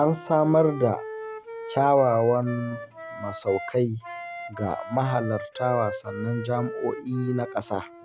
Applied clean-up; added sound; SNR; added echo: none; Wind instrument, woodwind instrument; 12 dB; none.